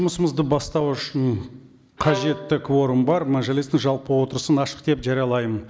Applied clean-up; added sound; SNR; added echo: none; Bowed string instrument; 13 dB; none.